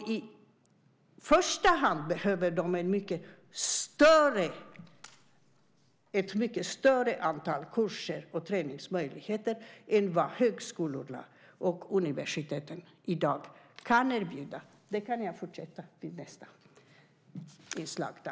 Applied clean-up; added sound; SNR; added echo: none; none; none; none.